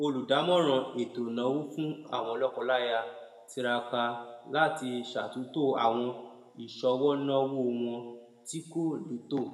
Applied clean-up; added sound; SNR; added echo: none; none; none; reverberation time 0.9 s.